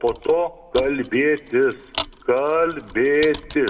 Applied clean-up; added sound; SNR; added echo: none; Mechanisms; 11 dB; reverberation time 1.1 s.